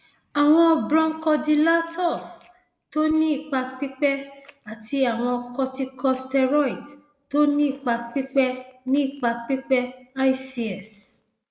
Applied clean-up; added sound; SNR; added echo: neural mask model Resemble Enhance denoiser.